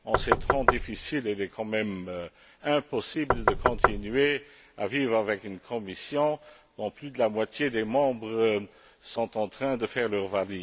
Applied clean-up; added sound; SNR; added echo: none; Knock; -2 dB; none.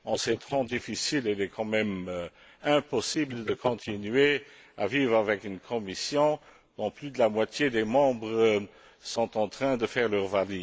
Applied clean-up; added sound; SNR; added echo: neural mask model Resemble Enhance denoiser.